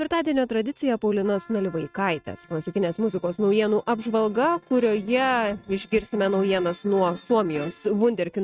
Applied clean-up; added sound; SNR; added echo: neural mask model RNNoise.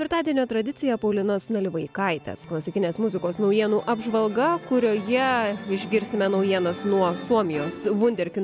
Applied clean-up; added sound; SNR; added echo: none; none; none; none.